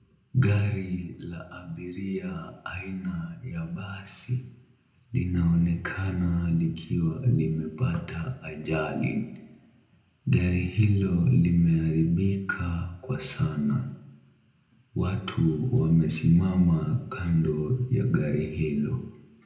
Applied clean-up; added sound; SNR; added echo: none; none; none; reverberation time 0.7 s.